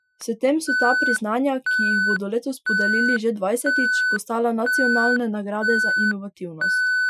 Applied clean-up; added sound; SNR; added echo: classical method Wiener filter.